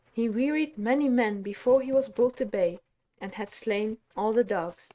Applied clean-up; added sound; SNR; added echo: neural mask model RNNoise.